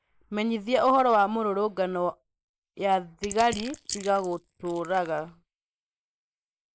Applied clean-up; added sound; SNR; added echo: neural mask model Resemble Enhance denoiser.